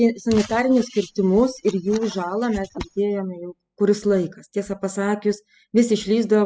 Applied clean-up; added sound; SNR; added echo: classical method spectral subtraction.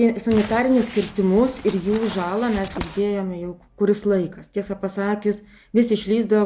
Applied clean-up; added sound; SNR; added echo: none; Crumpling, crinkling; 14 dB; none.